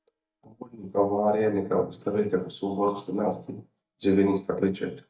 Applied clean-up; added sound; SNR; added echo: neural mask model DeepFilterNet 3.